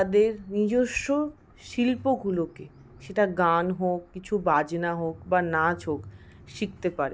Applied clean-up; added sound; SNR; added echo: none; none; none; none.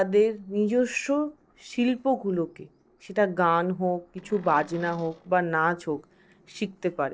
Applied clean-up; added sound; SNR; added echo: neural separator model SepFormer DNS4.